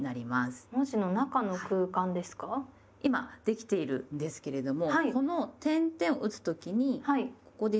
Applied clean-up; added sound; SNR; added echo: none; none; none; none.